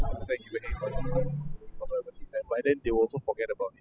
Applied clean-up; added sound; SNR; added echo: classical method spectral subtraction.